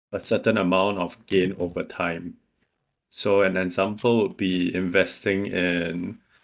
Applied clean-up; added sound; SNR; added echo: neural mask model DeepFilterNet 3.